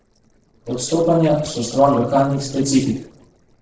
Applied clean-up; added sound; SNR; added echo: neural separator model SepFormer DNS4.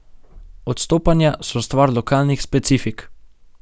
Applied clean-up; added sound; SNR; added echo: none; none; none; none.